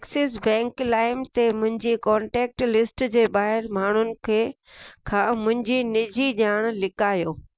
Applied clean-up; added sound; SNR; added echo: none; none; none; none.